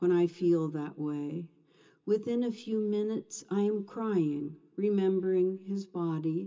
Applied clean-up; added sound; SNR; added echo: none; none; none; reverberation time 0.2 s.